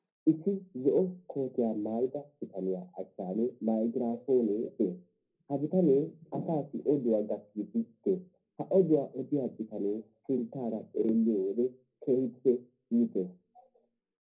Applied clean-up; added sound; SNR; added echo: none; none; none; reverberation time 0.4 s.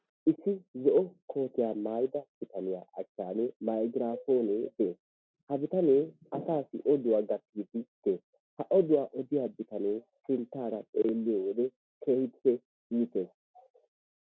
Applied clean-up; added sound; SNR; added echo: none; none; none; none.